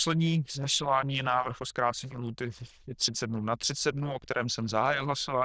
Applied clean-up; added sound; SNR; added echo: neural diffusion model UNIVERSE++.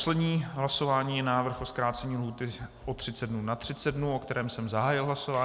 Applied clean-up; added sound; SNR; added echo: none; none; none; none.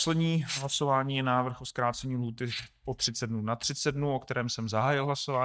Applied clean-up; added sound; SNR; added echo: neural mask model DeepFilterNet 3.